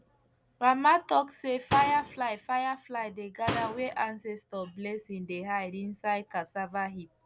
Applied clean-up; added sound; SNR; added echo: none; Slam; 7 dB; none.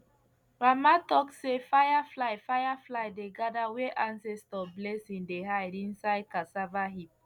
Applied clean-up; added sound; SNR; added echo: none; none; none; none.